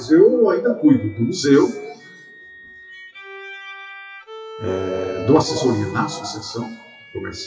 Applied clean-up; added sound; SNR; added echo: classical method WPE with log-MMSE.